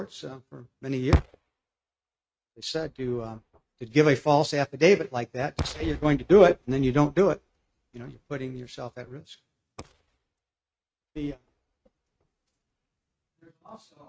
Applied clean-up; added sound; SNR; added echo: neural mask model RNNoise.